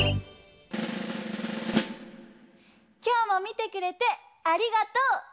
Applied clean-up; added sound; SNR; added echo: none; none; none; none.